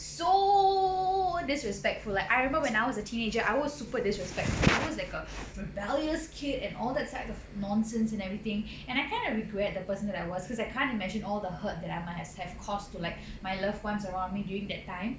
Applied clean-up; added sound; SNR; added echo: none; none; none; none.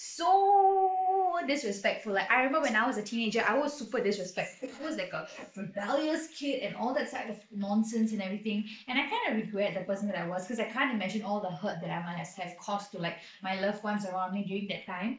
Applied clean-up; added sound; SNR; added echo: neural mask model Resemble Enhance denoiser.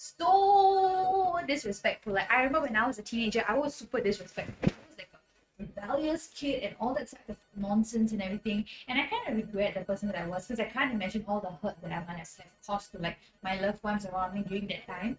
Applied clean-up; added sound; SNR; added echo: neural mask model RNNoise.